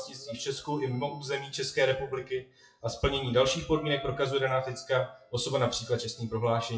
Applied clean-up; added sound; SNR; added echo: classical method WPE with log-MMSE.